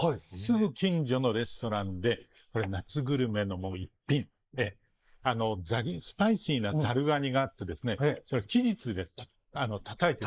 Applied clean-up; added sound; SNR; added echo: neural mask model Resemble Enhance denoiser.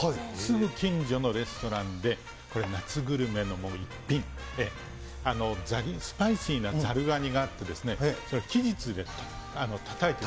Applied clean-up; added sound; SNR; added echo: none; none; none; none.